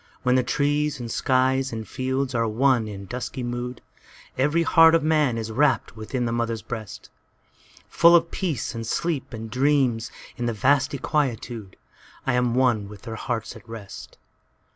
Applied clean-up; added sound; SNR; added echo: none; none; none; none.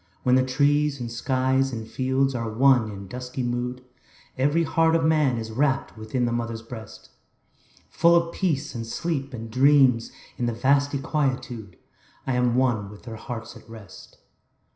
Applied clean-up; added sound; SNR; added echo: none; none; none; reverberation time 0.5 s.